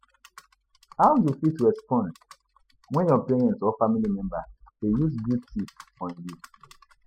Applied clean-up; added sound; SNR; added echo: classical method spectral subtraction.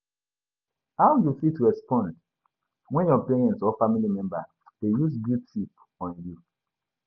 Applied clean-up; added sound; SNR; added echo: none; none; none; none.